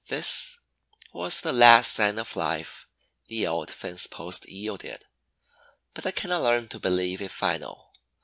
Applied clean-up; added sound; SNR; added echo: none; none; none; none.